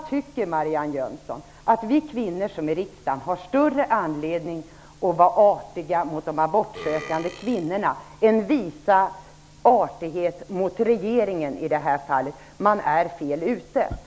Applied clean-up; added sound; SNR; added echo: none; Burping, eructation; 16 dB; none.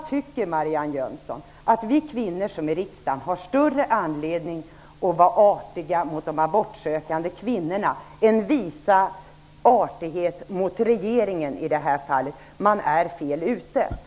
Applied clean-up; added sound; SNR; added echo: none; none; none; none.